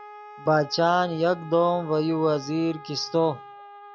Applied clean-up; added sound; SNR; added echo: none; Wind instrument, woodwind instrument; 18 dB; none.